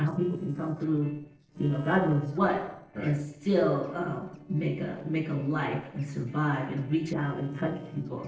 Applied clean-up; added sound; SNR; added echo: neural separator model SepFormer DNS4.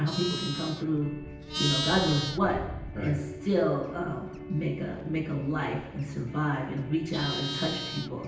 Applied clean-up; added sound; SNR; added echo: none; Livestock, farm animals, working animals; 8 dB; reverberation time 0.9 s.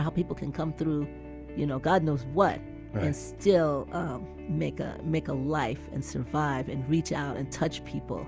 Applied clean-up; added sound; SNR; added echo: none; none; none; none.